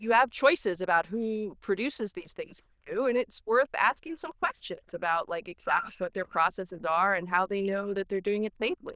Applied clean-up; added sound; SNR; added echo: neural diffusion model UNIVERSE++.